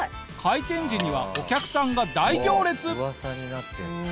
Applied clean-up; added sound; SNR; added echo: none; Alarm; 10 dB; none.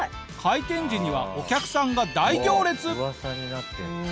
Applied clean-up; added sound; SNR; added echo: none; none; none; none.